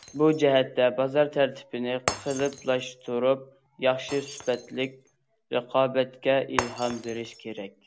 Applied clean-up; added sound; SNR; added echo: none; Shatter; 13 dB; none.